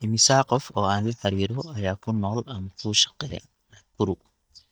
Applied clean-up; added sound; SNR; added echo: neural mask model DeepFilterNet 3.